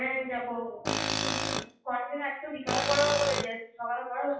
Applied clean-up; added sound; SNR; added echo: classical method WPE with log-MMSE.